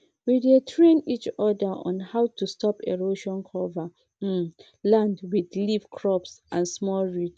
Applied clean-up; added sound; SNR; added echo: none; none; none; none.